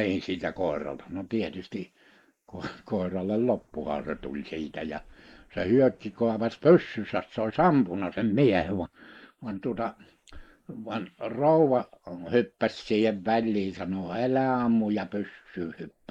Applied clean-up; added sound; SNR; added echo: neural mask model Resemble Enhance denoiser.